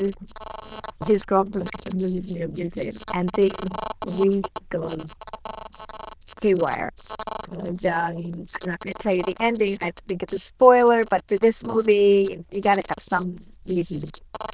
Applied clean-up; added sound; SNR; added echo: neural diffusion model UNIVERSE++.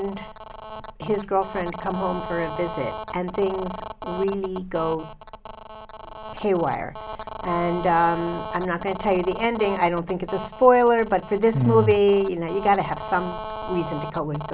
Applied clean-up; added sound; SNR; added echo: none; Telephone; 11 dB; none.